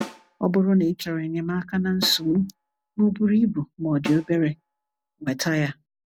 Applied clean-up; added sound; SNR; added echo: none; Snare drum; 18 dB; none.